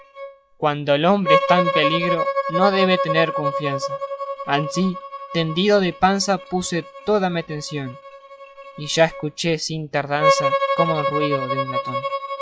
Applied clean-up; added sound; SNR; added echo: classical method log-MMSE.